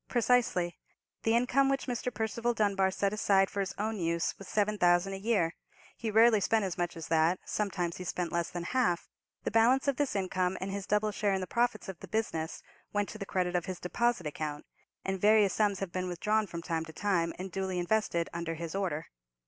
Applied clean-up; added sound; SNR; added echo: none; none; none; none.